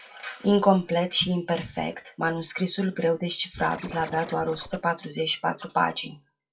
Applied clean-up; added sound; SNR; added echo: classical method WPE with log-MMSE.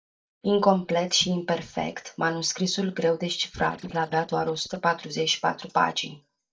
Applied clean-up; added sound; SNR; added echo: neural mask model DeepFilterNet 3.